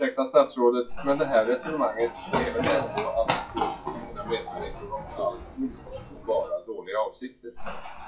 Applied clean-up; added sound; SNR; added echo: classical method WPE with log-MMSE.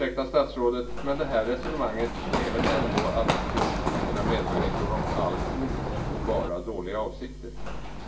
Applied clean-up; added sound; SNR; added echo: none; Run; 0 dB; reverberation time 0.4 s.